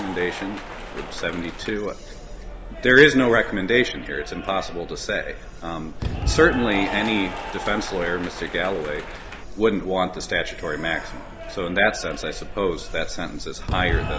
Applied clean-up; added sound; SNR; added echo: none; Applause / Cheering; 10 dB; none.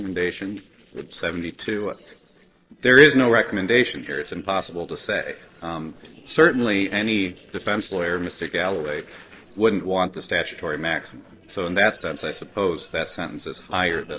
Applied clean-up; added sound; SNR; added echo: neural separator model SepFormer DNS4.